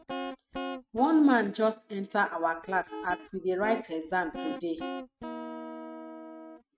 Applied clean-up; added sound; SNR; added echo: neural mask model RNNoise.